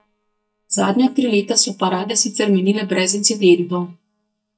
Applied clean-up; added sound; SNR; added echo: neural mask model DeepFilterNet 3.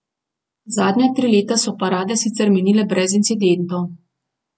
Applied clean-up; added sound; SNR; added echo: none; none; none; none.